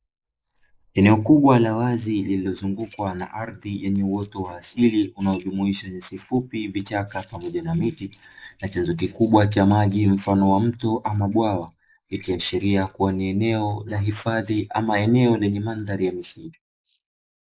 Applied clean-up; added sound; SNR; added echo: neural mask model Resemble Enhance denoiser.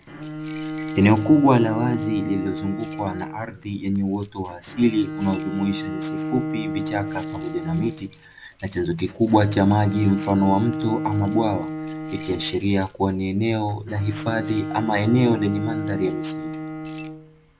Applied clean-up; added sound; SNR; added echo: none; Bowed string instrument + Keys jangling; 7 dB; none.